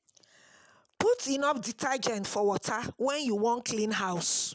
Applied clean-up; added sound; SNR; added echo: none; none; none; none.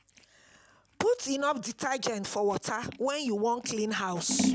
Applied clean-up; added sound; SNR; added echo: none; Scissors; 7 dB; none.